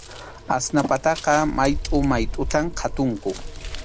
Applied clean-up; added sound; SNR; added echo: none; Scissors; 7 dB; none.